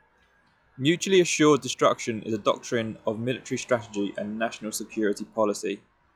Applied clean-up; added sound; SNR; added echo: classical method log-MMSE.